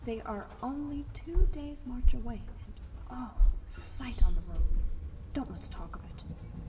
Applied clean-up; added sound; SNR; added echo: none; Train; 14 dB; reverberation time 2.4 s.